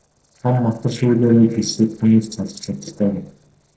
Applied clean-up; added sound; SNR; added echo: neural separator model SepFormer DNS4.